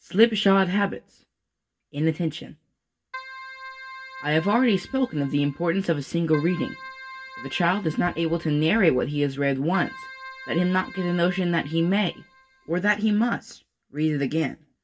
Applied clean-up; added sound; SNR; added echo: none; Keyboard (musical); 17 dB; reverberation time 0.1 s.